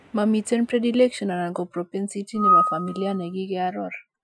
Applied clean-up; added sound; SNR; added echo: classical method Wiener filter.